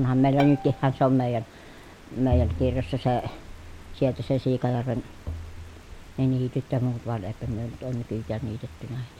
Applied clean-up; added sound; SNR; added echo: none; Bowed string instrument + Rain; 17 dB; none.